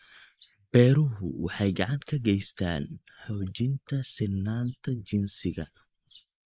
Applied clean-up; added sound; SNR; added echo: neural mask model Resemble Enhance denoiser.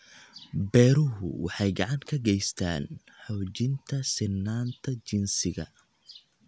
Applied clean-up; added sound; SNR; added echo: none; none; none; none.